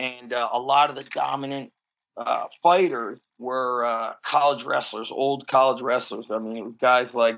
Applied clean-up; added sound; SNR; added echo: neural mask model DeepFilterNet 3.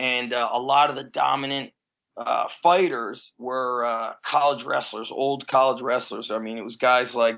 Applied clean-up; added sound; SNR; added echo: none; none; none; none.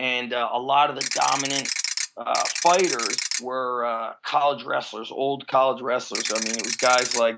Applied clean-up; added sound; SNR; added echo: none; Ratchet, pawl / Percussion; 4 dB; none.